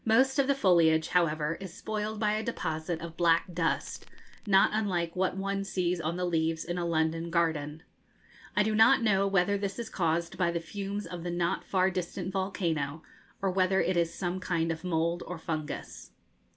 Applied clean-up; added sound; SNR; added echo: none; Crackle; 17 dB; none.